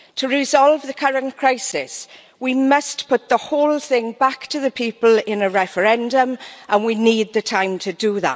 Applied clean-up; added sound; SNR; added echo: none; none; none; none.